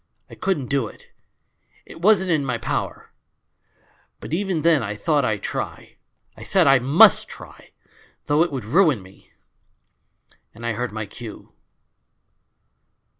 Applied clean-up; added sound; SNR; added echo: none; none; none; none.